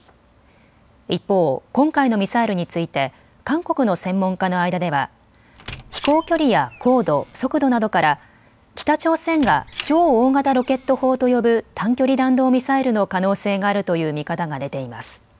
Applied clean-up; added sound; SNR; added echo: none; Squeak; 16 dB; none.